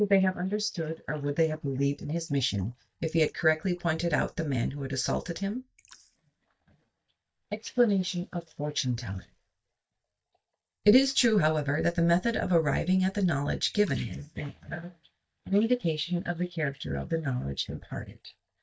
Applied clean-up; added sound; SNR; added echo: neural mask model DeepFilterNet 3.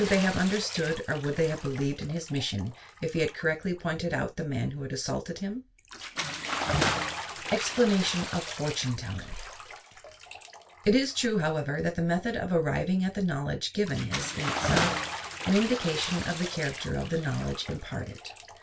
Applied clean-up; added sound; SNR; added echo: none; Bathtub (filling or washing) / Splash, splatter; 7 dB; reverberation time 0.2 s.